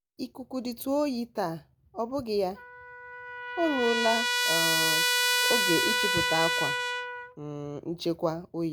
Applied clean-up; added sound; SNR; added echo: none; Trumpet; -1 dB; none.